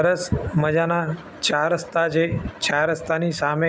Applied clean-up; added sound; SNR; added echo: none; none; none; none.